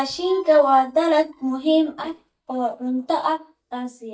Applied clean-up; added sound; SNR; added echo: neural mask model DeepFilterNet 3.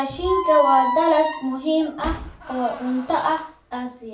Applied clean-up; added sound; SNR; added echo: none; Squeak; 5 dB; reverberation time 0.4 s.